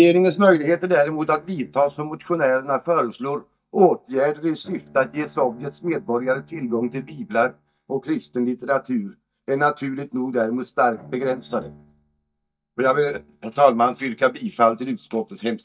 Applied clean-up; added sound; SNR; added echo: neural mask model DeepFilterNet 3.